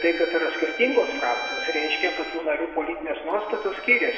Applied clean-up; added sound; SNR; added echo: none; Bowed string instrument; 11 dB; reverberation time 2.0 s.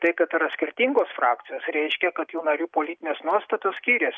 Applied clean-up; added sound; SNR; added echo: none; none; none; none.